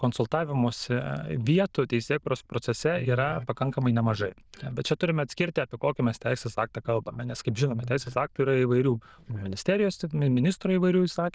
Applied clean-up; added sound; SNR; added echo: neural diffusion model UNIVERSE++.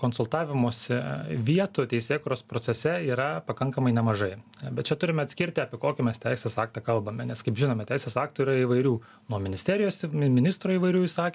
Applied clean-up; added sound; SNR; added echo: none; none; none; none.